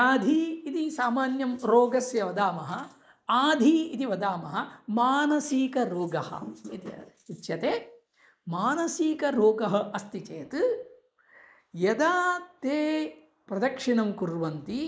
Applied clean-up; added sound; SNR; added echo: neural mask model Resemble Enhance denoiser.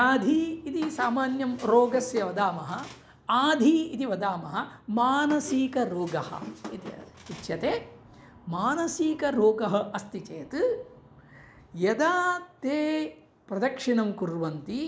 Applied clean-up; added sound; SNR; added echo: none; Squeak; 16 dB; none.